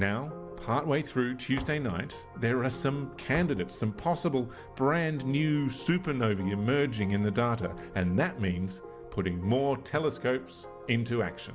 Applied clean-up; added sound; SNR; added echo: none; Thump, thud; 16 dB; none.